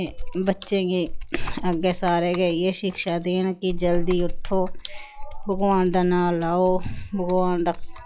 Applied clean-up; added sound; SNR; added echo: classical method log-MMSE.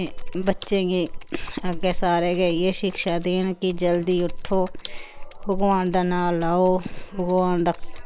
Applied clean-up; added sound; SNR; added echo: neural separator model SepFormer WHAM!.